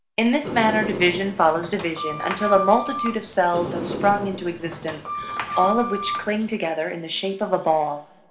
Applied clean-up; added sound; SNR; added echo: none; Sliding door; 7 dB; reverberation time 1.9 s.